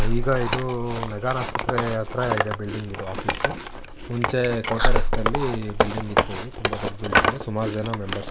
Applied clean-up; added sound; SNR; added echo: none; Wood + Chewing, mastication; -4 dB; none.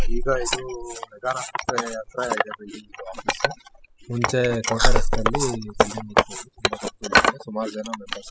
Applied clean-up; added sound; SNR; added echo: classical method spectral subtraction.